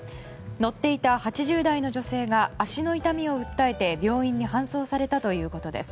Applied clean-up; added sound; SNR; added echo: none; none; none; none.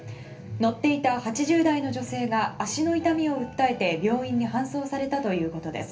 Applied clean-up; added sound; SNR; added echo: none; none; none; reverberation time 0.3 s.